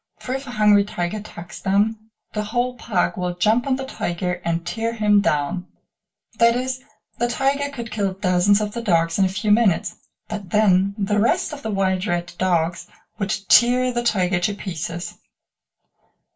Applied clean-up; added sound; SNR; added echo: none; none; none; reverberation time 0.2 s.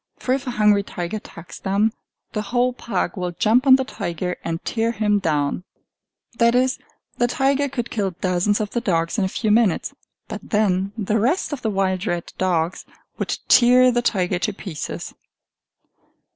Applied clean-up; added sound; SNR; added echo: none; none; none; none.